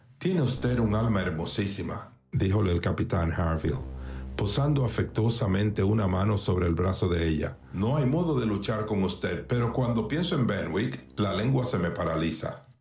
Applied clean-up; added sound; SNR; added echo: none; Keyboard (musical); 18 dB; none.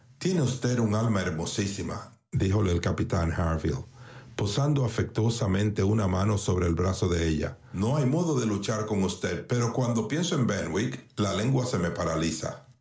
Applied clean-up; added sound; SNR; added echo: none; none; none; none.